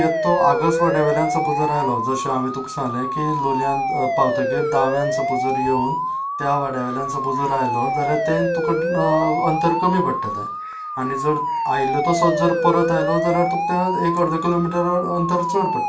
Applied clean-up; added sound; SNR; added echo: none; Siren; 1 dB; reverberation time 0.3 s.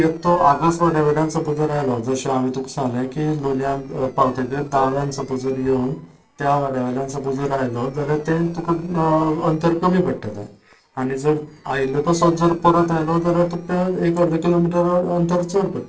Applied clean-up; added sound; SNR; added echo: neural separator model SepFormer DNS4.